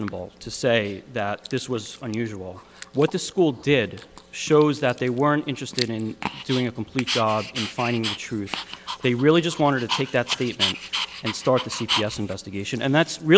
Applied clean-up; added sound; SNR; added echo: none; Dog; 10 dB; none.